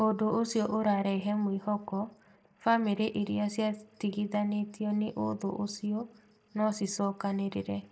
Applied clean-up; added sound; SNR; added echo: neural separator model SepFormer DNS4.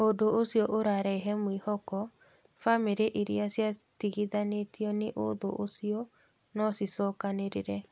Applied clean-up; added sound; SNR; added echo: none; none; none; none.